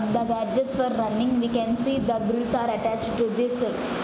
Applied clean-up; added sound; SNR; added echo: none; none; none; none.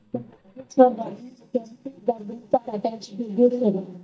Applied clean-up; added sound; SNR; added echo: neural mask model DeepFilterNet 3.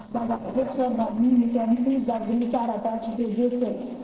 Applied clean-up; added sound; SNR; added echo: neural separator model SepFormer DNS4.